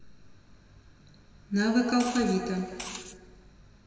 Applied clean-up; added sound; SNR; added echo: none; Liquid; 13 dB; reverberation time 2.5 s.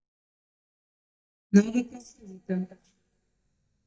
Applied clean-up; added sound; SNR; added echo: neural mask model DeepFilterNet 3.